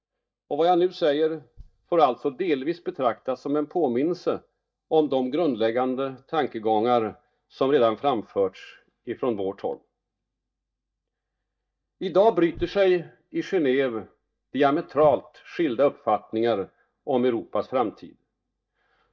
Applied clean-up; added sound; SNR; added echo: neural mask model DeepFilterNet 3.